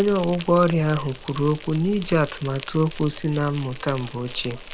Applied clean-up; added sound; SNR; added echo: none; Insect; 14 dB; none.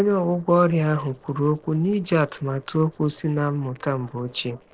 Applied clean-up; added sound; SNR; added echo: neural separator model SepFormer DNS4.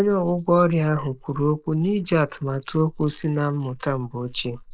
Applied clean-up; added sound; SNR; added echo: neural mask model Resemble Enhance denoiser.